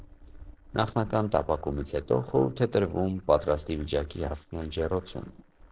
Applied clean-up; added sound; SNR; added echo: neural separator model SepFormer DNS4.